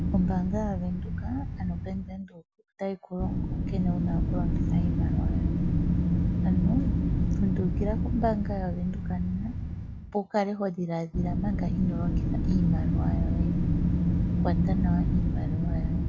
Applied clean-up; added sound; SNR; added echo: none; Wind; -5 dB; none.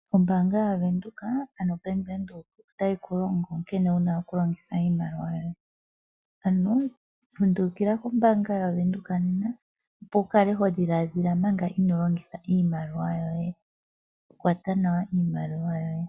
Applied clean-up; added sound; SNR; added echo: none; none; none; none.